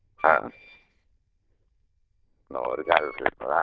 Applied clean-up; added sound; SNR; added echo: neural diffusion model UNIVERSE++.